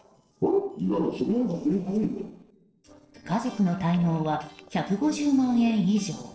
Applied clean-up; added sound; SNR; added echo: neural separator model SepFormer DNS4.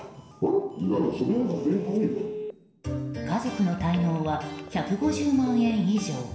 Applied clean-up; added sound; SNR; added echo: none; Telephone; 14 dB; reverberation time 1.2 s.